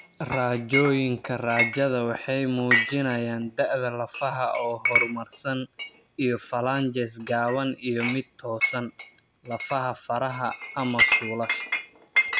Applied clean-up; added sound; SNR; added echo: none; Chink, clink; 3 dB; none.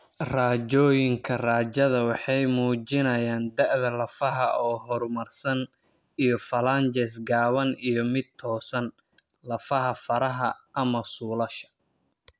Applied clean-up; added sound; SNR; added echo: none; none; none; none.